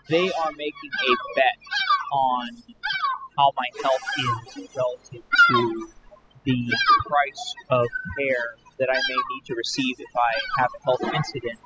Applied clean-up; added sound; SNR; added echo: classical method spectral subtraction.